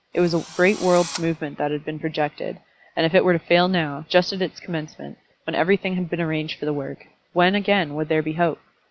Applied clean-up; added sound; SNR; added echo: none; Drill; 14 dB; none.